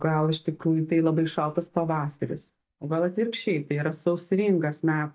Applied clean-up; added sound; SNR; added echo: neural mask model DeepFilterNet 3.